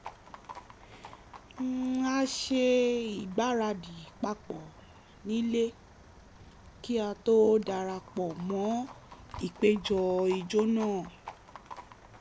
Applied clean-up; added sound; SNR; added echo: none; Livestock, farm animals, working animals; 18 dB; none.